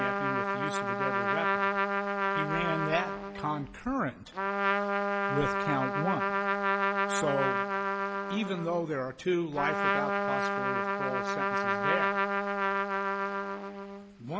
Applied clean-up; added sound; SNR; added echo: none; Trumpet; -5 dB; none.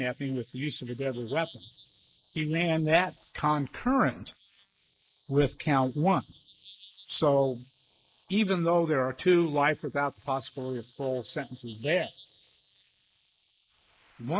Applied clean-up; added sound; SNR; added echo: neural mask model Resemble Enhance denoiser.